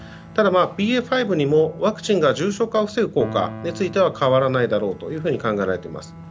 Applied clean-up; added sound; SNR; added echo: none; Piano + Bowed string instrument; 18 dB; none.